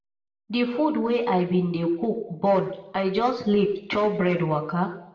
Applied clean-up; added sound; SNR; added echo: none; none; none; reverberation time 0.7 s.